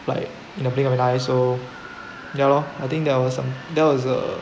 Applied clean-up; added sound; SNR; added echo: none; none; none; none.